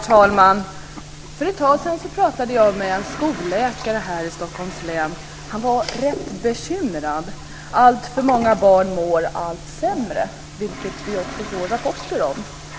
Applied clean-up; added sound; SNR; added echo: none; Toilet flush; 15 dB; none.